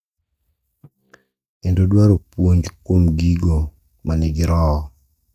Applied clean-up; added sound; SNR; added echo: neural mask model DeepFilterNet 3.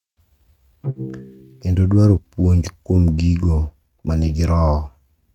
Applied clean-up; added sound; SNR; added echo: neural mask model RNNoise.